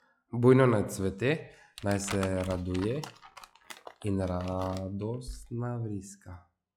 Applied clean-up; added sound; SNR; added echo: classical method log-MMSE.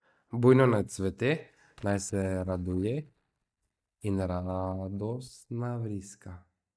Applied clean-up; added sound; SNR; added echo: neural mask model DeepFilterNet 3.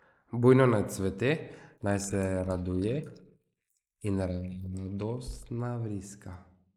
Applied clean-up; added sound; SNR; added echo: neural mask model Resemble Enhance denoiser.